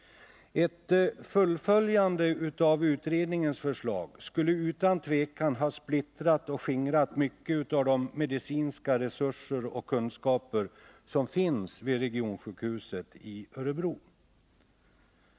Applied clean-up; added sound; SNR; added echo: none; none; none; none.